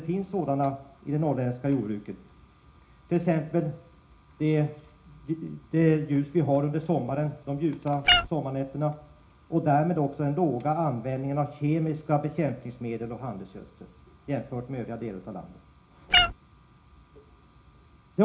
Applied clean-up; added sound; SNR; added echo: none; Meow; -3 dB; reverberation time 0.4 s.